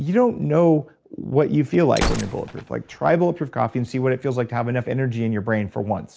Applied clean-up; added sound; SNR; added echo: none; Gunshot, gunfire; 10 dB; none.